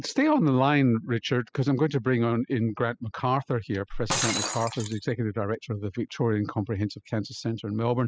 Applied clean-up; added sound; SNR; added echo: classical method spectral subtraction.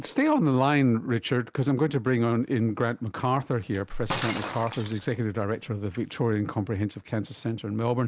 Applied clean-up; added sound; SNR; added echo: none; Shatter; 13 dB; none.